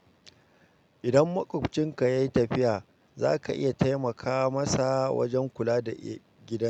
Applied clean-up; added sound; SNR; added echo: none; none; none; none.